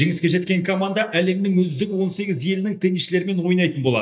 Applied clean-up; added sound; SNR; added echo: neural mask model DeepFilterNet 3.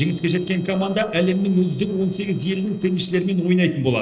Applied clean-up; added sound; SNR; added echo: neural separator model SepFormer DNS4.